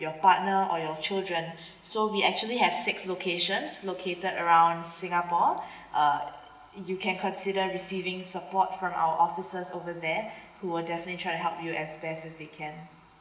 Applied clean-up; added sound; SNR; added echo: none; none; none; reverberation time 1.0 s.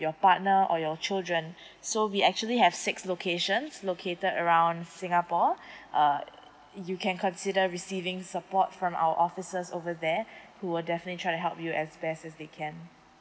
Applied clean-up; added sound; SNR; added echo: none; none; none; none.